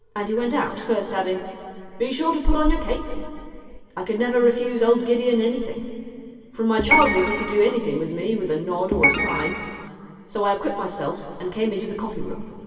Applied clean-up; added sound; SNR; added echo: none; Organ; 0 dB; reverberation time 2.5 s.